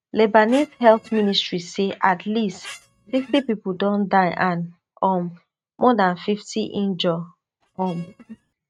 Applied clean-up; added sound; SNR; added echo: neural mask model RNNoise.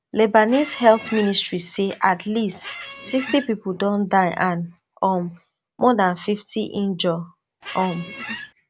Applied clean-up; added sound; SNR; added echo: none; Squeak; 12 dB; none.